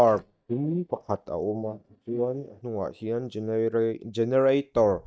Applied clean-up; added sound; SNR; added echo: neural mask model DeepFilterNet 3.